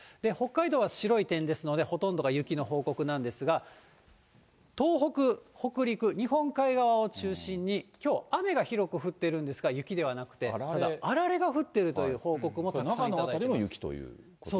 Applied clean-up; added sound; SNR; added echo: none; none; none; none.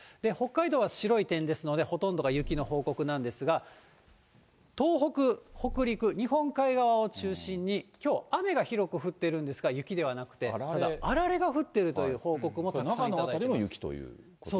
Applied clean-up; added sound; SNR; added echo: none; Purr; 13 dB; none.